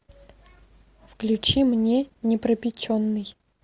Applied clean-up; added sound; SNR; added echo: none; none; none; none.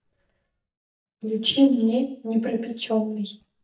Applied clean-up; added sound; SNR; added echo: neural mask model DeepFilterNet 3.